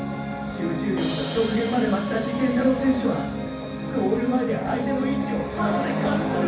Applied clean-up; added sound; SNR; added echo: none; Crash cymbal; 16 dB; reverberation time 0.7 s.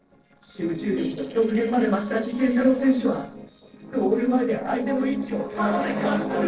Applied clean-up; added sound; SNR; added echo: neural separator model SepFormer DNS4.